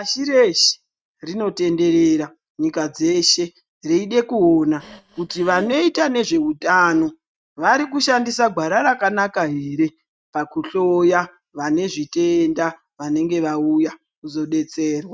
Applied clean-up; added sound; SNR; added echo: neural mask model RNNoise.